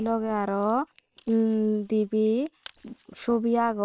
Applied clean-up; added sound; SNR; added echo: neural separator model SepFormer WHAM!.